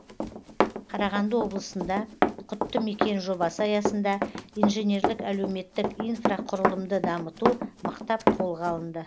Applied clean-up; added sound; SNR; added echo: none; Run; 1 dB; none.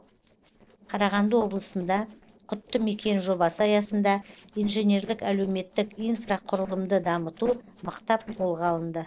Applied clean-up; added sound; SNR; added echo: neural separator model SepFormer DNS4.